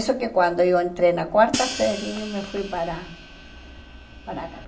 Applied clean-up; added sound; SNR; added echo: none; Hi-hat; 11 dB; reverberation time 0.3 s.